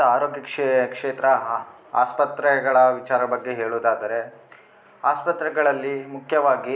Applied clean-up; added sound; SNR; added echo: none; none; none; none.